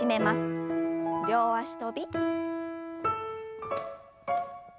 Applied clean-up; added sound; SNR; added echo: none; none; none; none.